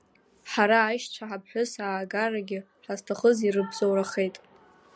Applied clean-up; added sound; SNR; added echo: none; none; none; none.